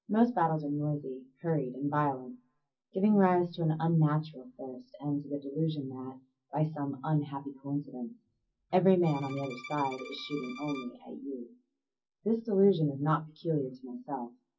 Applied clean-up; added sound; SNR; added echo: none; Bowed string instrument; 17 dB; reverberation time 0.4 s.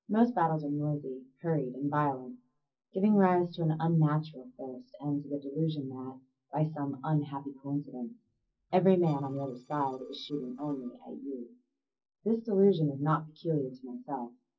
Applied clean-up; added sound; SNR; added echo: neural separator model SepFormer DNS4.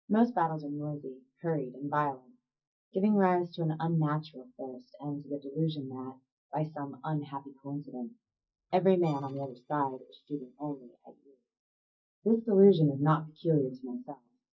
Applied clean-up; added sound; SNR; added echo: neural mask model DeepFilterNet 3.